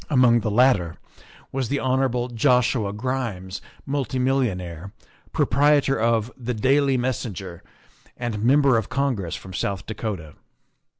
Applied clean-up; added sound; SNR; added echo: none; none; none; none.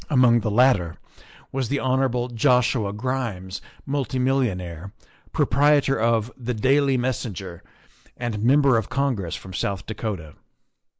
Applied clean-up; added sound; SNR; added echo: neural mask model Resemble Enhance denoiser.